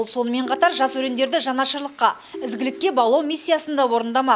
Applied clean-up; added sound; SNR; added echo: none; Ringtone; 17 dB; none.